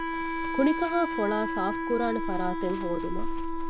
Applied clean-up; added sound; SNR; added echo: none; Livestock, farm animals, working animals + Wind instrument, woodwind instrument; 0 dB; none.